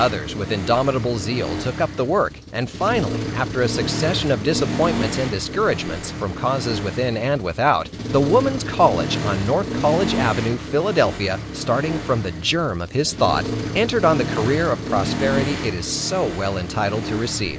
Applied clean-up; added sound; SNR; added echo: none; Accelerating, revving, vroom; 5 dB; none.